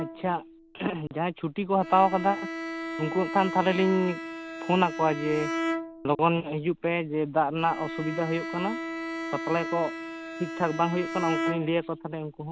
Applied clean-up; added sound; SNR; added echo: none; Bowed string instrument; 7 dB; none.